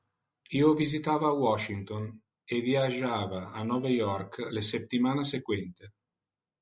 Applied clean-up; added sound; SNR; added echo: neural separator model SepFormer DNS4.